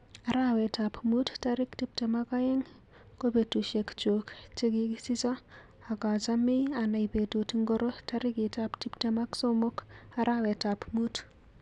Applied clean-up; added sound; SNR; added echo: none; none; none; none.